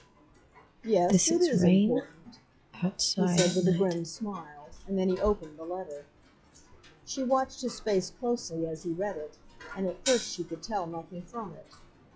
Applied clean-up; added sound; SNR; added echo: classical method log-MMSE.